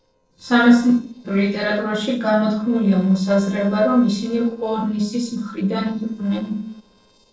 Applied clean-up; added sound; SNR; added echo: neural separator model SepFormer DNS4.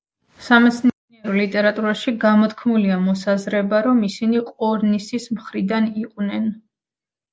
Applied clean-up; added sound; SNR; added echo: none; none; none; none.